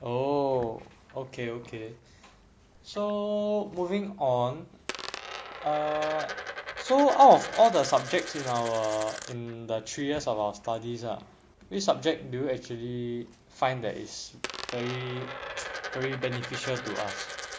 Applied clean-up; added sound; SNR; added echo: none; Coin (dropping); 13 dB; none.